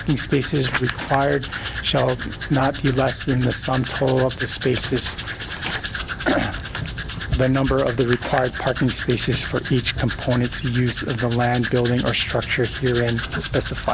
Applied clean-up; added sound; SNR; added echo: none; Domestic sounds, home sounds; 7 dB; none.